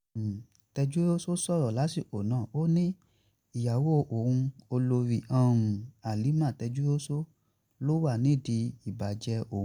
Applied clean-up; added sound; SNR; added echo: none; none; none; none.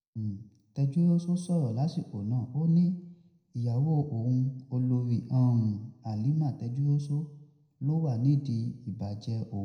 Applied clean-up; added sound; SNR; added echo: none; none; none; reverberation time 0.7 s.